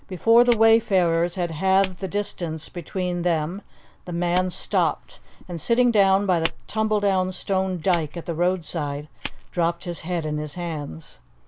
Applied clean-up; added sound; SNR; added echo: none; Fire; 12 dB; none.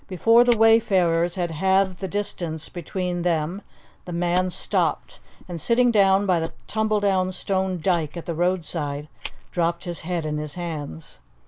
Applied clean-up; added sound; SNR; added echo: neural mask model Resemble Enhance denoiser.